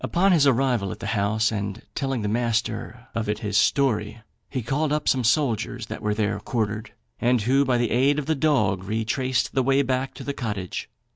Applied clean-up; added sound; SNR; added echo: none; none; none; none.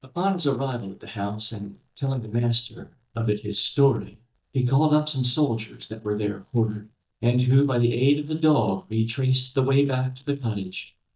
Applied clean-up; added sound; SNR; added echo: neural mask model DeepFilterNet 3.